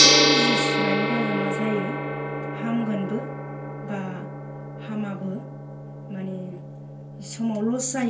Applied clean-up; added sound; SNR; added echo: none; Gong; -4 dB; reverberation time 0.3 s.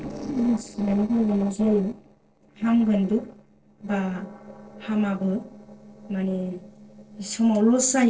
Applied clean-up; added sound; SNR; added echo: neural separator model SepFormer DNS4.